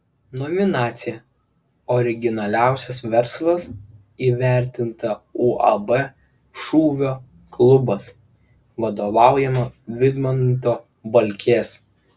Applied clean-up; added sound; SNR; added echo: none; none; none; none.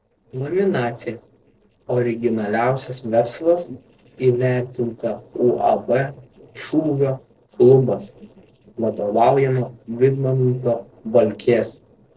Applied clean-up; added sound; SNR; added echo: neural separator model SepFormer DNS4.